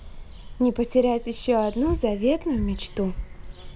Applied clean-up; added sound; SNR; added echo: none; Bird vocalization, bird call, bird song; 13 dB; none.